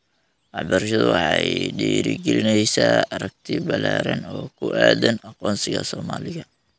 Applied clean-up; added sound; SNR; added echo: none; none; none; none.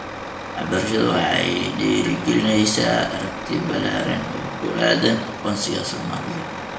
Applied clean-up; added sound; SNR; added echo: none; Truck; 9 dB; reverberation time 0.7 s.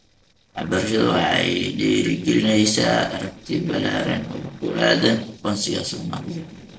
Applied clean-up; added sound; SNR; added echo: neural separator model SepFormer DNS4.